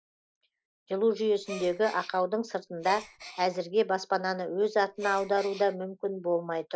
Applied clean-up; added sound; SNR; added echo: none; Gasp; 15 dB; none.